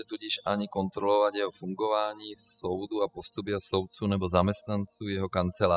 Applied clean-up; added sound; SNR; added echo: classical method spectral subtraction.